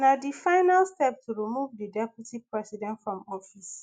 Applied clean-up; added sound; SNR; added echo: none; none; none; none.